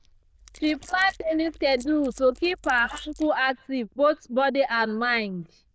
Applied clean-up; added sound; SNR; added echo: neural diffusion model UNIVERSE++.